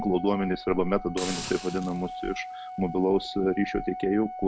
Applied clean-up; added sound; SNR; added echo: none; Hiss + Organ; 10 dB; none.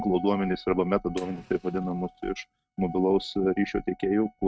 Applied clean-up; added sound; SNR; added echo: neural mask model RNNoise.